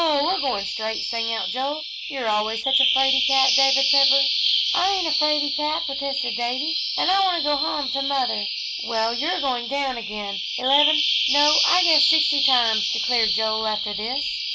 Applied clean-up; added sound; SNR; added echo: none; Bird vocalization, bird call, bird song; -4 dB; none.